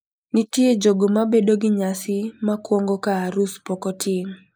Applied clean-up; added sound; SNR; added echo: neural mask model Resemble Enhance denoiser.